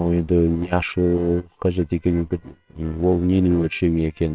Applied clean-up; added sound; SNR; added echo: neural separator model SepFormer WHAMR!.